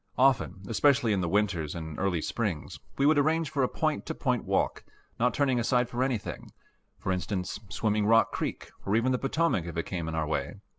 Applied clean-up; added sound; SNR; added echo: none; none; none; none.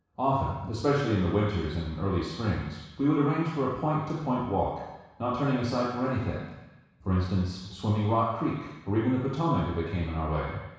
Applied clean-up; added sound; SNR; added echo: none; none; none; reverberation time 1.1 s.